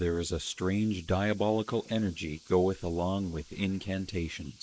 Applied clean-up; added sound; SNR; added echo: neural mask model Resemble Enhance denoiser.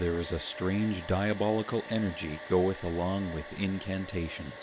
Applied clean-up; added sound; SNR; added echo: none; Domestic sounds, home sounds; 13 dB; none.